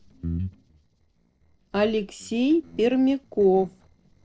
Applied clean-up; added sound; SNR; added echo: neural separator model SepFormer DNS4.